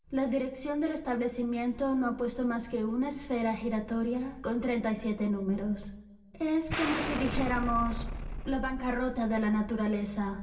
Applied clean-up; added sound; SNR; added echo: none; Explosion; 5 dB; reverberation time 0.9 s.